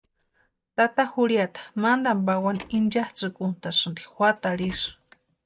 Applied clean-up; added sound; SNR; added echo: neural mask model DeepFilterNet 3.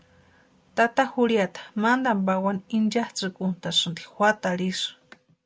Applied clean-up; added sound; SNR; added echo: none; none; none; none.